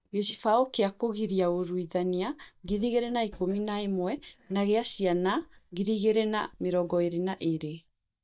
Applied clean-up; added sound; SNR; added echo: neural mask model DeepFilterNet 3.